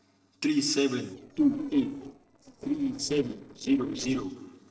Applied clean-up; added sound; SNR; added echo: neural separator model SepFormer DNS4.